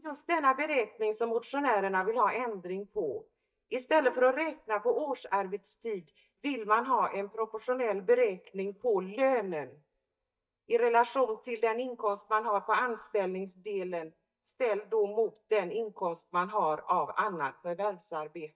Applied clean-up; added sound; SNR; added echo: neural mask model DeepFilterNet 3.